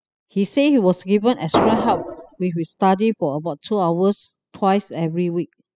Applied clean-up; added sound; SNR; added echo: classical method spectral subtraction.